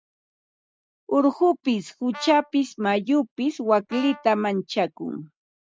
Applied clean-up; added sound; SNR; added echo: none; Brass instrument; 18 dB; none.